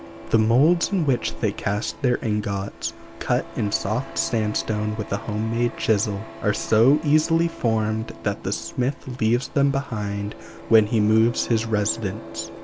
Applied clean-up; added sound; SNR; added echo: none; Printer; 16 dB; none.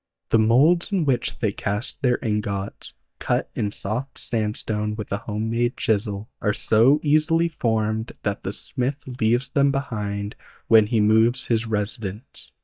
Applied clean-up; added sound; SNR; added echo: neural mask model DeepFilterNet 3.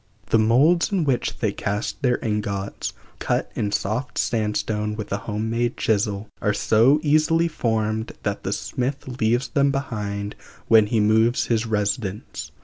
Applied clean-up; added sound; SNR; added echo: none; none; none; none.